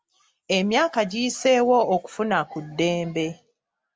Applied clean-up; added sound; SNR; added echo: none; none; none; none.